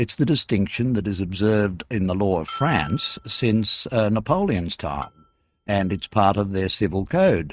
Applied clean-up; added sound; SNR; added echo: neural mask model RNNoise.